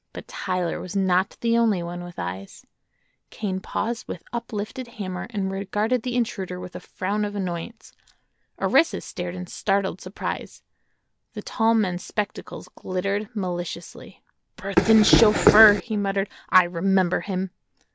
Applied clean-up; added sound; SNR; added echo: none; Run; -4 dB; none.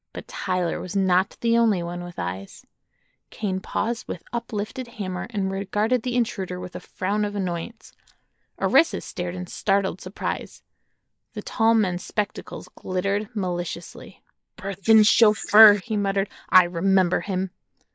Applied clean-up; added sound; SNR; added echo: neural mask model Resemble Enhance denoiser.